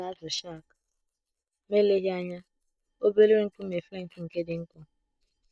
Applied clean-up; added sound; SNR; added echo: neural mask model Resemble Enhance denoiser.